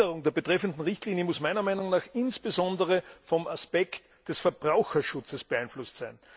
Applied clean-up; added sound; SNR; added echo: none; none; none; none.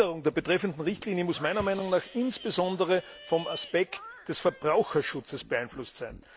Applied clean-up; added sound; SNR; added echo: none; Livestock, farm animals, working animals + Thump, thud; 19 dB; none.